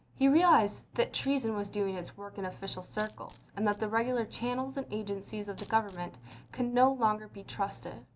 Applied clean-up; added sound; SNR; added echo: none; Coin (dropping); 15 dB; none.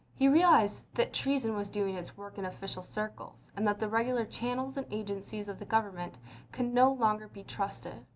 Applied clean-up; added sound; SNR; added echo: none; none; none; none.